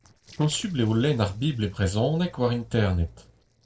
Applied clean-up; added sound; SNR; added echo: neural separator model SepFormer DNS4.